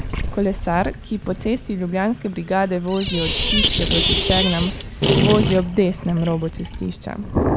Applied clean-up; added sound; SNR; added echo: none; Sink (filling or washing); 1 dB; none.